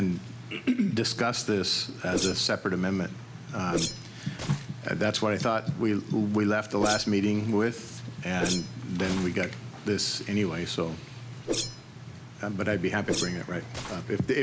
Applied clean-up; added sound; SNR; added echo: none; Whoosh, swoosh, swish; 10 dB; none.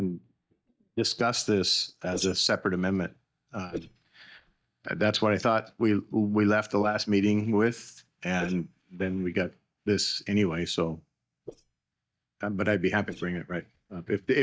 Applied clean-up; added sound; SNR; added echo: neural mask model DeepFilterNet 3.